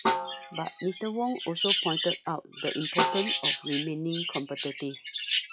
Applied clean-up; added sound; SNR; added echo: classical method log-MMSE.